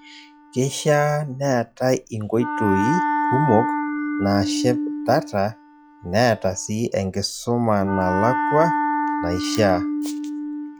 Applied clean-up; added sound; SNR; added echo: classical method log-MMSE.